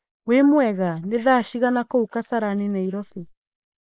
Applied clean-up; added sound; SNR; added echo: neural mask model Resemble Enhance denoiser.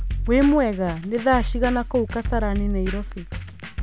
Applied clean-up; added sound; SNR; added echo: none; Drum kit; 4 dB; none.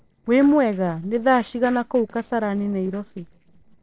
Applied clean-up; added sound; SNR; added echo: neural separator model SepFormer DNS4.